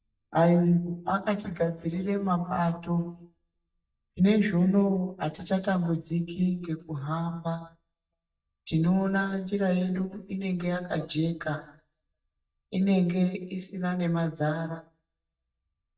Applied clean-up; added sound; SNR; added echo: neural mask model DeepFilterNet 3.